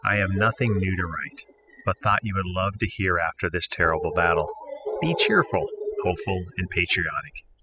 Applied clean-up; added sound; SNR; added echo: classical method spectral subtraction.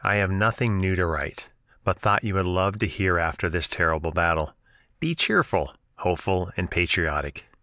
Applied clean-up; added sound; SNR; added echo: none; none; none; none.